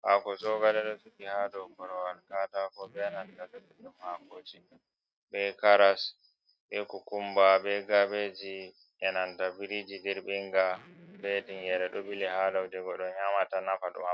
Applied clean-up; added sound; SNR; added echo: neural mask model RNNoise.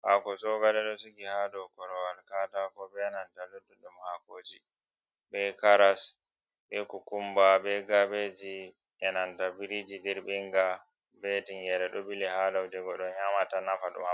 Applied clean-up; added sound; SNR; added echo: none; none; none; none.